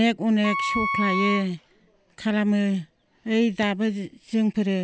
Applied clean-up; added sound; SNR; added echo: none; Wind instrument, woodwind instrument; 4 dB; none.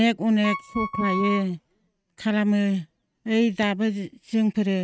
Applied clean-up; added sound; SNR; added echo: neural mask model RNNoise.